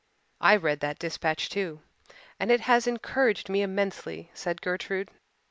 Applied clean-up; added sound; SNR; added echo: none; none; none; none.